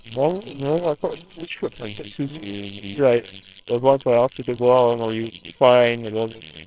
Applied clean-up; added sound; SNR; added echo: neural separator model SepFormer WHAMR!.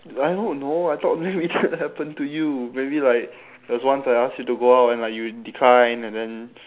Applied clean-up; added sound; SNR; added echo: none; none; none; none.